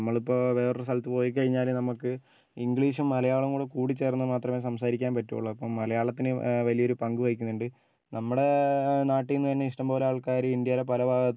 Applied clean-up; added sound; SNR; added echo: none; none; none; none.